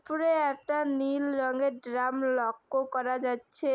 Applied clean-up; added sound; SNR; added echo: none; none; none; none.